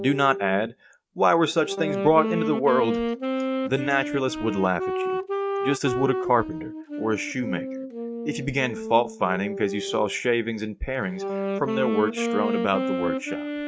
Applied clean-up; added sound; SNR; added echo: neural mask model RNNoise.